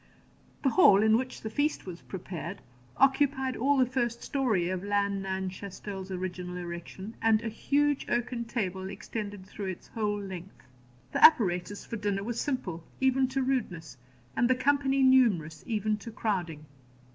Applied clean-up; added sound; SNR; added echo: none; none; none; none.